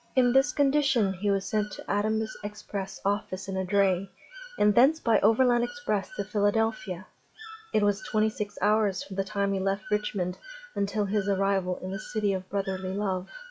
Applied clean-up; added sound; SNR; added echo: classical method log-MMSE.